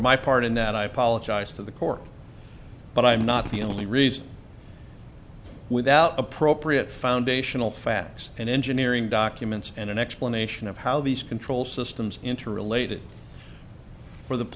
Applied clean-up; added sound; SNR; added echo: none; Drill; 9 dB; none.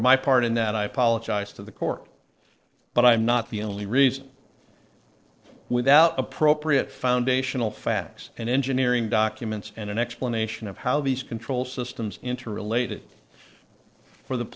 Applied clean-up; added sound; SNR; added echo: neural separator model SepFormer DNS4.